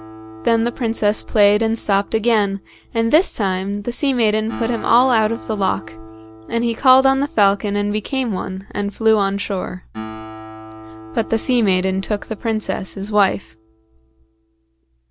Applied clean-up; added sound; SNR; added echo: none; Acoustic guitar; 18 dB; none.